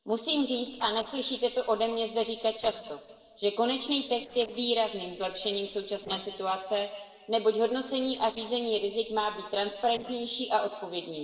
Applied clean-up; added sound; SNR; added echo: neural separator model SepFormer DNS4.